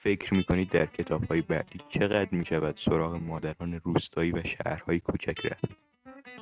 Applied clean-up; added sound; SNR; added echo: neural mask model RNNoise.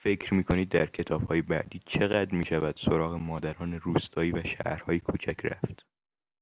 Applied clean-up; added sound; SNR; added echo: none; none; none; none.